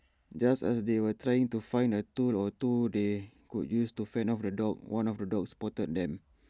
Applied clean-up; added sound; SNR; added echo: none; none; none; none.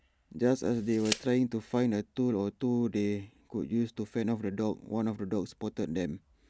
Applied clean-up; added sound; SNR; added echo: none; Tick; 12 dB; none.